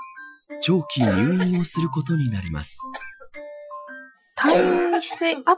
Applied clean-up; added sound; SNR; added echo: classical method Wiener filter.